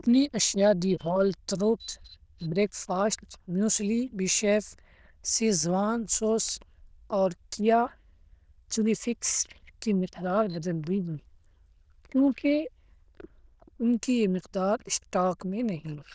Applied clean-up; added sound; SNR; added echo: neural diffusion model UNIVERSE++.